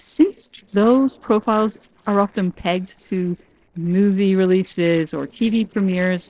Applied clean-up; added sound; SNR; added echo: neural separator model SepFormer DNS4.